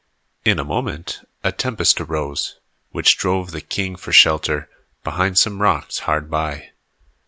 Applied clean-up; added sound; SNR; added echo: none; none; none; none.